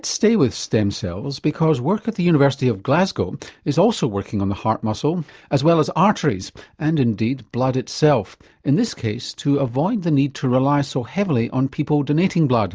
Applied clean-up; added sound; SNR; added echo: none; none; none; none.